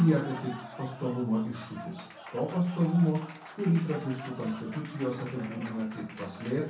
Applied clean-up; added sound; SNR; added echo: none; Applause; 15 dB; reverberation time 0.6 s.